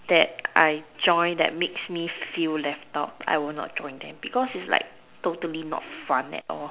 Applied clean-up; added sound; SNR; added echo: none; none; none; none.